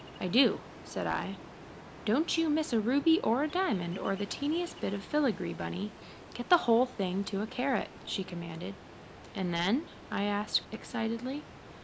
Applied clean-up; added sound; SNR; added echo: none; Ocean; 17 dB; none.